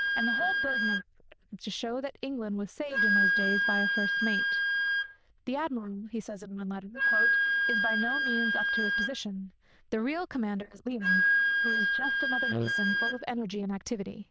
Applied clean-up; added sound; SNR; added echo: neural diffusion model UNIVERSE++.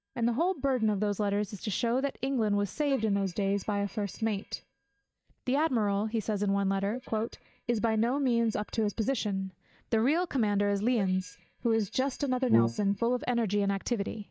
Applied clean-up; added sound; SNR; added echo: neural mask model DeepFilterNet 3.